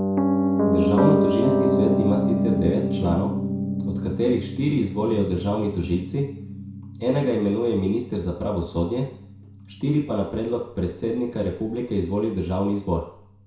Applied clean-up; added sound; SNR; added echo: none; Piano; 0 dB; reverberation time 0.6 s.